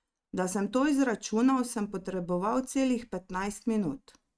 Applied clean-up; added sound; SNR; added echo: neural mask model RNNoise.